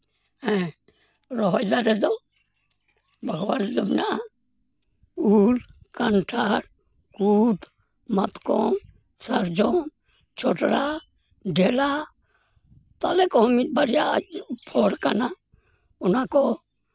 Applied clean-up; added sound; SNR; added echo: none; none; none; none.